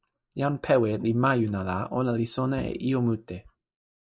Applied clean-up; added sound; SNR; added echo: neural mask model Resemble Enhance denoiser.